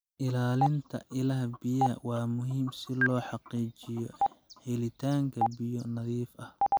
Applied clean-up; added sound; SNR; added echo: none; Stream; 4 dB; none.